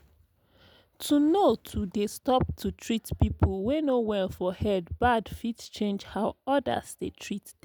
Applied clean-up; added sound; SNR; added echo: none; none; none; none.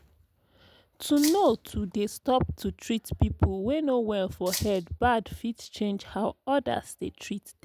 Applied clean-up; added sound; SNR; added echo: none; Rattle (instrument); 8 dB; none.